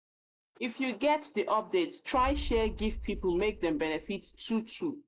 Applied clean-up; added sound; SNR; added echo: none; Boom; 9 dB; none.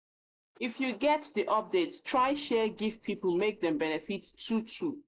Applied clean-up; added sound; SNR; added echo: neural separator model SepFormer DNS4.